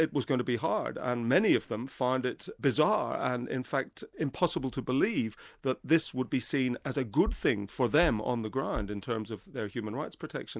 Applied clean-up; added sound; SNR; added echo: none; none; none; none.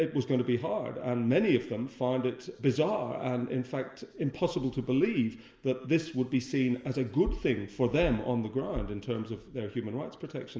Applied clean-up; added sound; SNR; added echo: none; none; none; reverberation time 2.1 s.